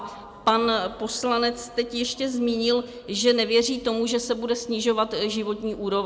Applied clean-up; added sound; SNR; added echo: none; none; none; none.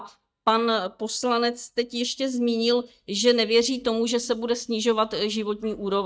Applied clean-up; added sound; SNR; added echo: neural mask model DeepFilterNet 3.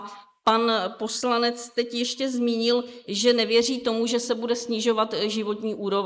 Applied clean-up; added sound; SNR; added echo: neural mask model Resemble Enhance denoiser.